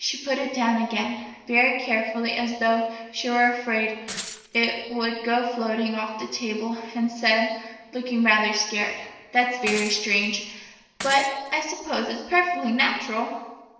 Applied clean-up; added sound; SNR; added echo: neural separator model SepFormer DNS4.